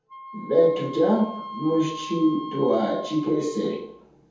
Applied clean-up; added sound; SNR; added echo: none; Wind instrument, woodwind instrument; 14 dB; reverberation time 0.7 s.